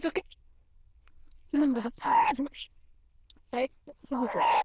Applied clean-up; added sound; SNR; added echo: neural diffusion model UNIVERSE++.